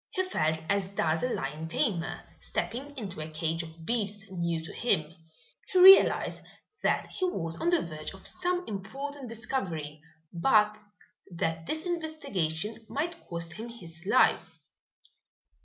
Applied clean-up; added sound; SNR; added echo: none; none; none; none.